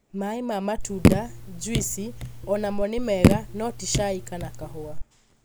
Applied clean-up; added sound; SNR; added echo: none; Raindrop / Drip; -4 dB; none.